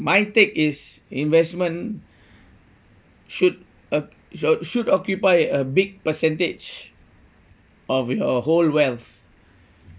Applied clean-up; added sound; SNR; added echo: none; none; none; none.